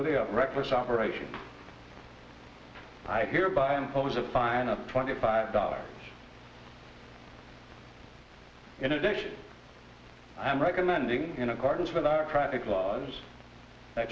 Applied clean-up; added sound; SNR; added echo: none; none; none; none.